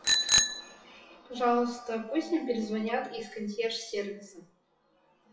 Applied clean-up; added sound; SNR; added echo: classical method WPE with log-MMSE.